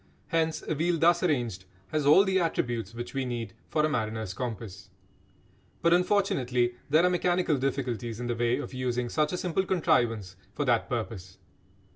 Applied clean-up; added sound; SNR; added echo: none; none; none; none.